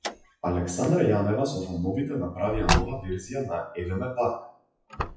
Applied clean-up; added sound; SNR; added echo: classical method WPE with log-MMSE.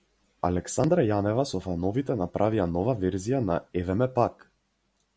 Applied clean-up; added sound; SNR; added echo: none; none; none; none.